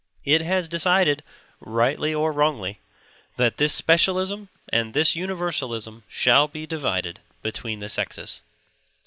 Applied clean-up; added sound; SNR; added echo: none; none; none; none.